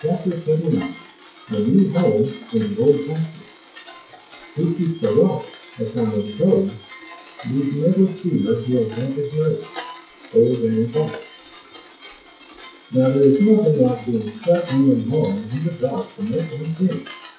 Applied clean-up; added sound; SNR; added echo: classical method WPE with log-MMSE.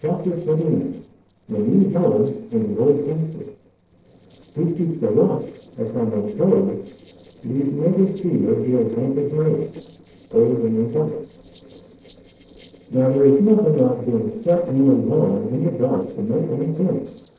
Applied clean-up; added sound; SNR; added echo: neural separator model SepFormer DNS4.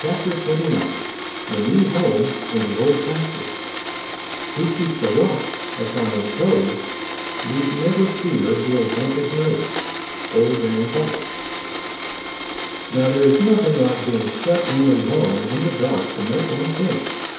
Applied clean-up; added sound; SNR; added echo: none; Domestic sounds, home sounds; 6 dB; reverberation time 1.0 s.